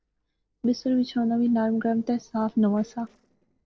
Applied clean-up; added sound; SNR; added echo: neural separator model SepFormer DNS4.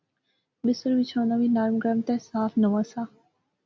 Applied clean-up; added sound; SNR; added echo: none; none; none; none.